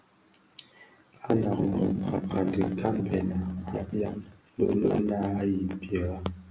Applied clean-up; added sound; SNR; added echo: none; none; none; none.